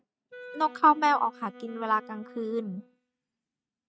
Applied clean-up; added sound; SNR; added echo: neural mask model RNNoise.